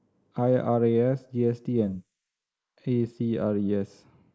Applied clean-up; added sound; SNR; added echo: neural mask model Resemble Enhance denoiser.